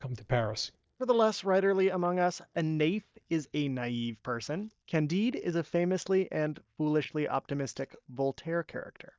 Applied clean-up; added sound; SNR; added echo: neural mask model DeepFilterNet 3.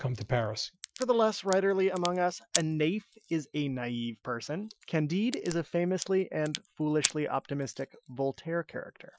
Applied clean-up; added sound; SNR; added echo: classical method Wiener filter.